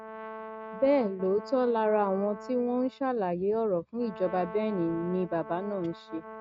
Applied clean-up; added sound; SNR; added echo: neural mask model RNNoise.